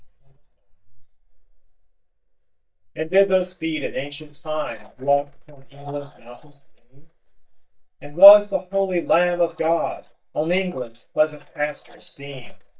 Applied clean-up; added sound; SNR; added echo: neural mask model DeepFilterNet 3.